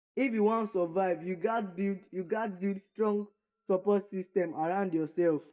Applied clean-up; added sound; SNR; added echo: neural mask model DeepFilterNet 3.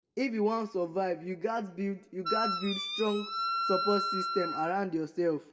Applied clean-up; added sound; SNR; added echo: none; Wind instrument, woodwind instrument; 2 dB; reverberation time 0.6 s.